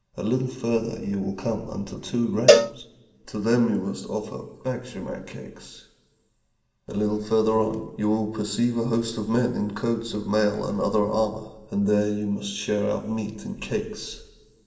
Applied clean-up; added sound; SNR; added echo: none; Cowbell; -3 dB; reverberation time 1.7 s.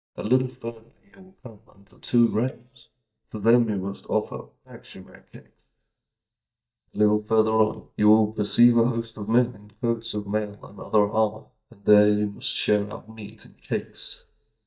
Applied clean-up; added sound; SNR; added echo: neural mask model DeepFilterNet 3.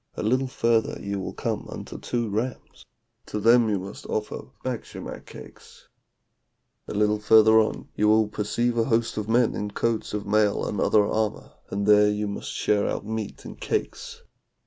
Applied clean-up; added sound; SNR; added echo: none; none; none; none.